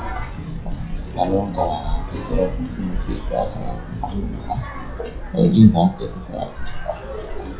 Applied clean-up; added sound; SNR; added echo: classical method WPE with log-MMSE.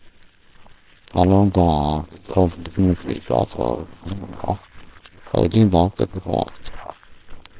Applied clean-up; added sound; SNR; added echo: neural separator model SepFormer WHAMR!.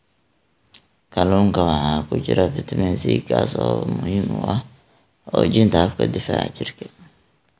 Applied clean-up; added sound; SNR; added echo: none; none; none; none.